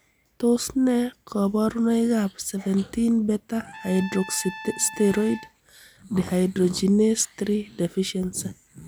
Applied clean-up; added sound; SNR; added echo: none; Trumpet; 16 dB; none.